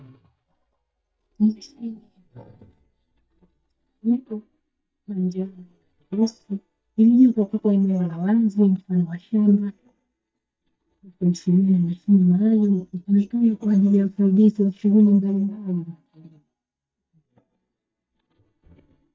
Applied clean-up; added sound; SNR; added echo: neural mask model DeepFilterNet 3.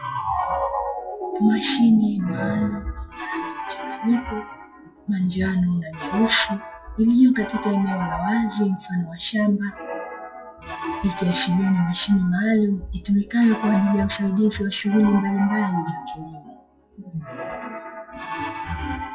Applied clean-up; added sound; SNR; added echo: classical method WPE with log-MMSE.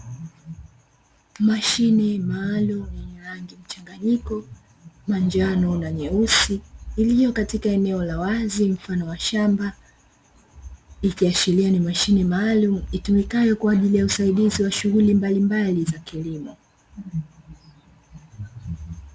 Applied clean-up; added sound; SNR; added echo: none; none; none; none.